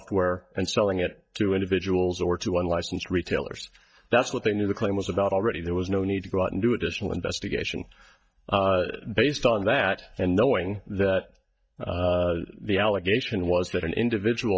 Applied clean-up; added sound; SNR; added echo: neural mask model DeepFilterNet 3.